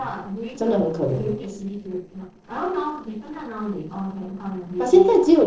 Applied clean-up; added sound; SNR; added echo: neural separator model SepFormer DNS4.